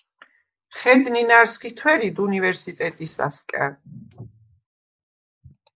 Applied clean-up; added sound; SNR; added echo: neural mask model Resemble Enhance denoiser.